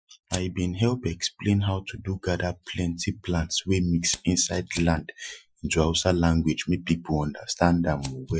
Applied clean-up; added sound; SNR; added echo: classical method Wiener filter.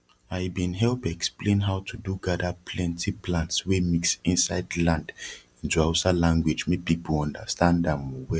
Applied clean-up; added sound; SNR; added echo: none; none; none; none.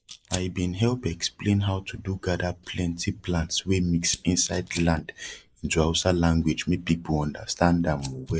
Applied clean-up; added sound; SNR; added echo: neural mask model Resemble Enhance denoiser.